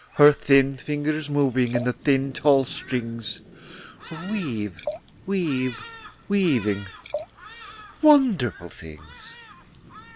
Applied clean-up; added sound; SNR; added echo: none; Thunderstorm + Liquid; 16 dB; none.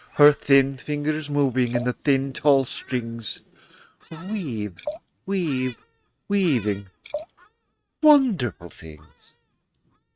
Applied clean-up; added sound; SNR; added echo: neural mask model RNNoise.